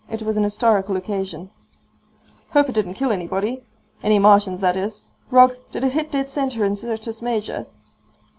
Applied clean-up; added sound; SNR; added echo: none; none; none; none.